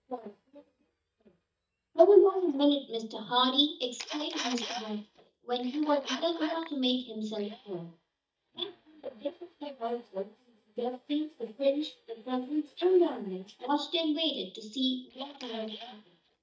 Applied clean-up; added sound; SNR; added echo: neural mask model DeepFilterNet 3.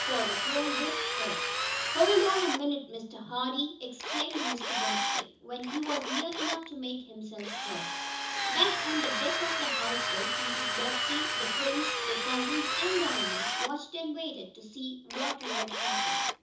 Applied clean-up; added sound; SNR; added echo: none; Drill; -1 dB; reverberation time 0.6 s.